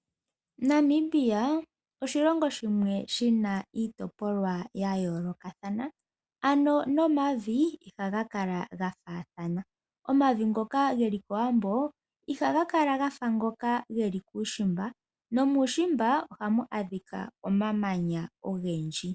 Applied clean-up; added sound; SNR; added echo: none; none; none; none.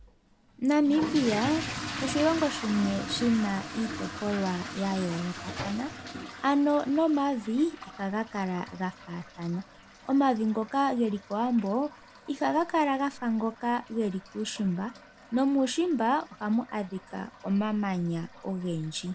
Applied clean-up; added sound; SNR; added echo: none; Fill (with liquid) / Toilet flush; 12 dB; none.